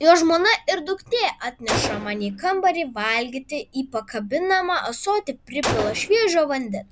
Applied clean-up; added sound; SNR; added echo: none; Gunshot, gunfire; 11 dB; none.